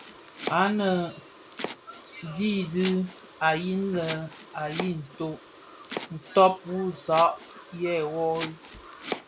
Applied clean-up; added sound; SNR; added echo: none; Domestic sounds, home sounds; 11 dB; none.